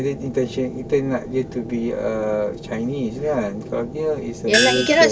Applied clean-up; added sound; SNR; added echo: none; Gong; -1 dB; none.